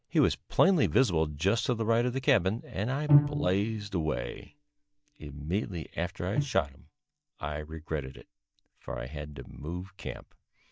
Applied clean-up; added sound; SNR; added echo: neural mask model DeepFilterNet 3.